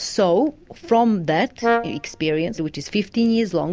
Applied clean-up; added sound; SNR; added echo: none; Brass instrument; 5 dB; none.